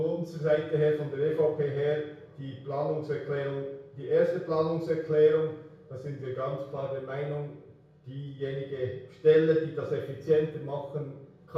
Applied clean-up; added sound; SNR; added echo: none; none; none; reverberation time 0.6 s.